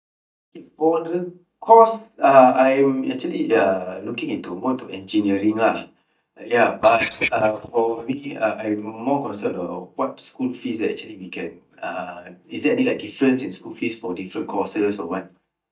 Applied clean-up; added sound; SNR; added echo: neural mask model DeepFilterNet 3.